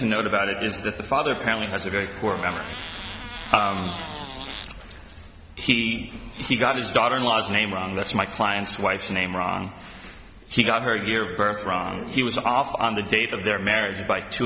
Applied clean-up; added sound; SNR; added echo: none; Fart; 12 dB; none.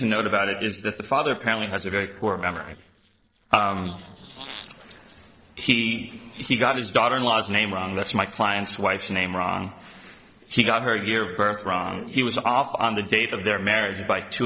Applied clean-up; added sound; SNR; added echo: neural separator model SepFormer DNS4.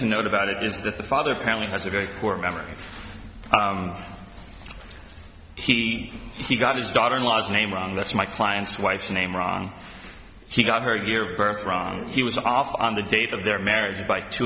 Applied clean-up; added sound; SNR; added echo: none; none; none; none.